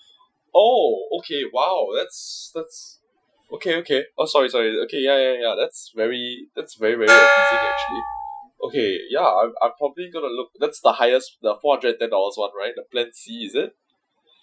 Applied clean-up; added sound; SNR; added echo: classical method Wiener filter.